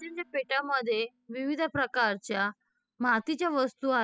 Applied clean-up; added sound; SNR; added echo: classical method spectral subtraction.